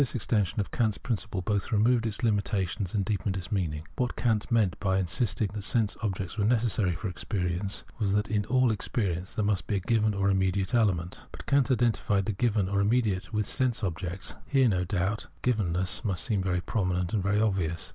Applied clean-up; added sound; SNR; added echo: none; none; none; none.